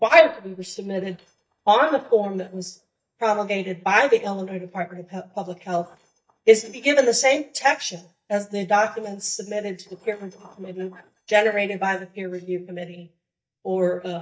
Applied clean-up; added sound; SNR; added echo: neural mask model DeepFilterNet 3.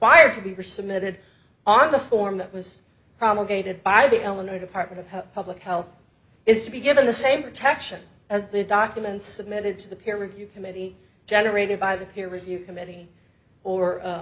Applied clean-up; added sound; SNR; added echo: none; none; none; none.